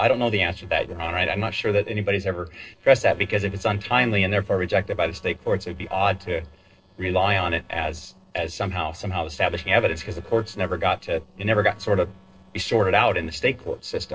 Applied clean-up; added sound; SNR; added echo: neural separator model SepFormer DNS4.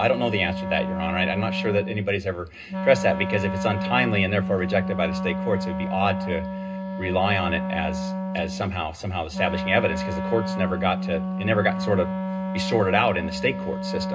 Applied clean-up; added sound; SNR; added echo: none; Wind instrument, woodwind instrument; 3 dB; reverberation time 0.2 s.